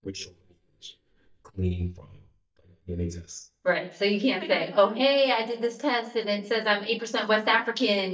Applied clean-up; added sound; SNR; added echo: neural mask model DeepFilterNet 3.